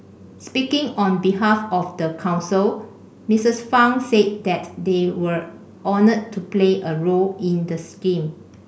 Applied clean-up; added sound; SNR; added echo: none; none; none; none.